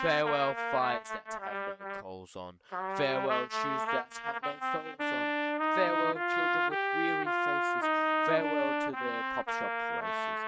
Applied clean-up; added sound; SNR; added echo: neural mask model RNNoise.